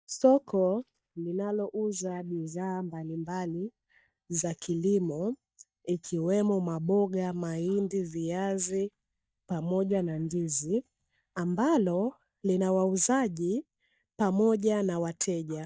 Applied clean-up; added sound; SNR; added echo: neural mask model DeepFilterNet 3.